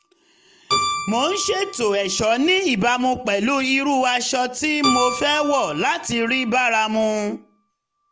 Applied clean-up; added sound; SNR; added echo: none; Keyboard (musical); 9 dB; none.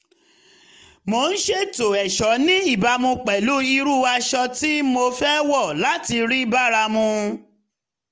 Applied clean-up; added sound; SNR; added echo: none; none; none; none.